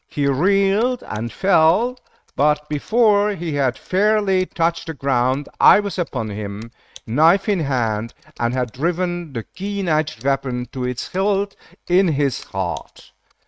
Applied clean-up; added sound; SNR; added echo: neural mask model RNNoise.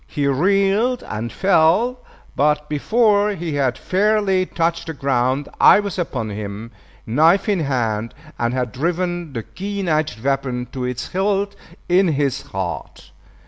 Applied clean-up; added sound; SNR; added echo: none; none; none; none.